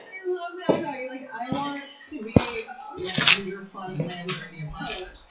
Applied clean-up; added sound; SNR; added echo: classical method WPE with log-MMSE.